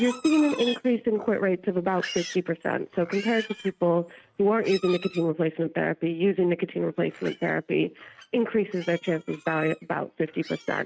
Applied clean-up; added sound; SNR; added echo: neural mask model RNNoise.